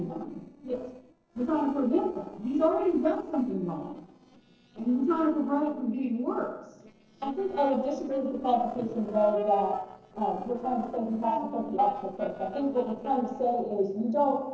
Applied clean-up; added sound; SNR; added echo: neural separator model SepFormer DNS4.